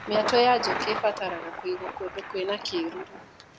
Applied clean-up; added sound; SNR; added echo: none; Thunder; 7 dB; none.